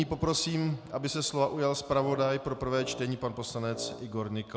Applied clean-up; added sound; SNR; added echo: none; Wind instrument, woodwind instrument; 14 dB; none.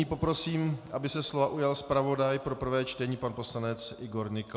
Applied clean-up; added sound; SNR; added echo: none; none; none; none.